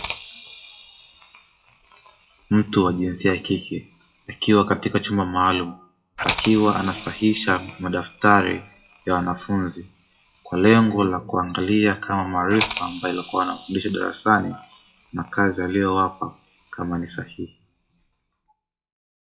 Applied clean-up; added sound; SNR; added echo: classical method WPE with log-MMSE.